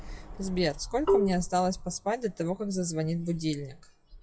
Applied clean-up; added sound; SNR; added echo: classical method WPE with log-MMSE.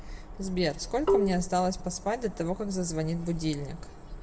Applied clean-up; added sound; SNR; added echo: none; Marimba, xylophone; -2 dB; reverberation time 1.4 s.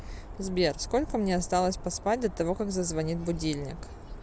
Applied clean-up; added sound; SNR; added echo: none; none; none; none.